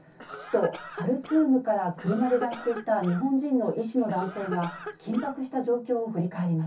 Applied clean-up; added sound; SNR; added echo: none; Cough; 13 dB; reverberation time 0.3 s.